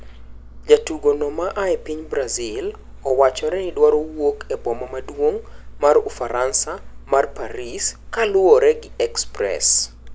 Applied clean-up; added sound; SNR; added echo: none; Engine; 16 dB; none.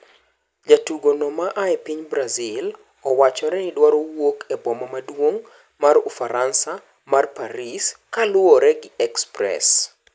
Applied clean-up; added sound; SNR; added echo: none; none; none; none.